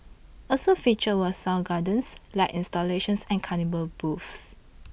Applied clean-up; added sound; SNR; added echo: none; none; none; none.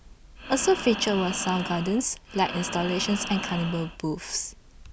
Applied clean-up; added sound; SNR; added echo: none; Breathing; 8 dB; none.